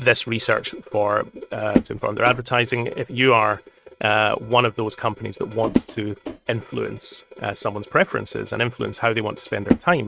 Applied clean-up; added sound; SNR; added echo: neural mask model RNNoise.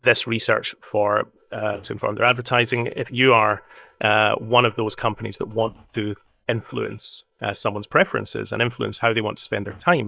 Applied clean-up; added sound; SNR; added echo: neural mask model DeepFilterNet 3.